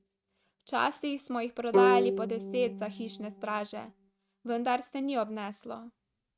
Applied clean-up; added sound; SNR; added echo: neural mask model RNNoise.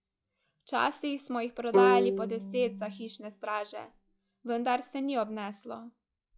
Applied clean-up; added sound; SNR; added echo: classical method log-MMSE.